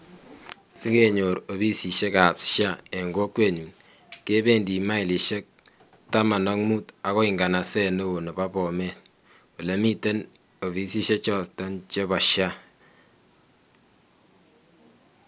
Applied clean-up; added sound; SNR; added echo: none; none; none; none.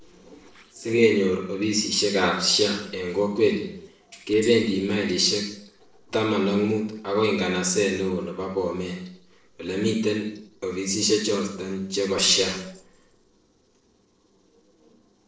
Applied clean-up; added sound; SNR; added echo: neural separator model SepFormer DNS4.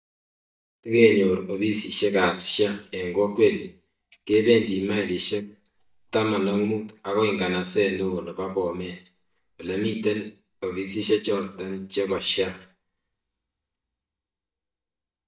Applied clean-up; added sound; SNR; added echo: neural mask model DeepFilterNet 3.